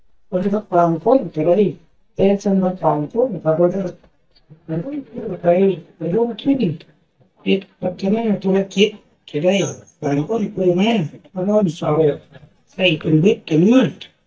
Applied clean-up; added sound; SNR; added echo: neural mask model DeepFilterNet 3.